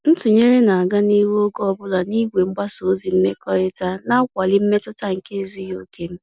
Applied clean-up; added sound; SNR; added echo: none; none; none; none.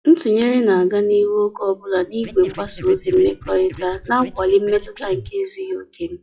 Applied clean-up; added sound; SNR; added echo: classical method WPE with log-MMSE.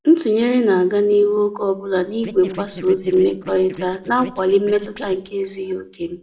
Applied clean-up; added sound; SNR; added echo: neural separator model SepFormer DNS4.